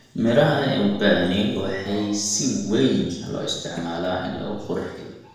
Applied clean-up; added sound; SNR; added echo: none; none; none; reverberation time 0.9 s.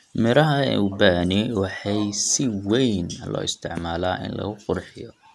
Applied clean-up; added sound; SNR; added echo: none; none; none; none.